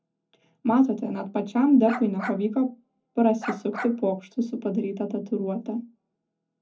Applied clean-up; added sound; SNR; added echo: none; Bark; 11 dB; reverberation time 0.3 s.